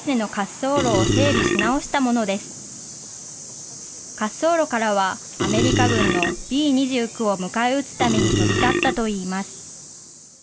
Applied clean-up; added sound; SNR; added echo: none; Burping, eructation; -2 dB; none.